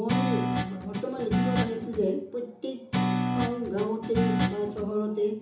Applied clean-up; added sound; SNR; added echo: none; Guitar; -2 dB; reverberation time 0.6 s.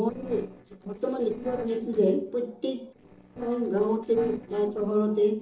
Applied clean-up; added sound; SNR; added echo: neural separator model SepFormer DNS4.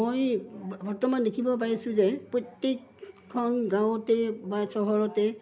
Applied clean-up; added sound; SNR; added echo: none; none; none; none.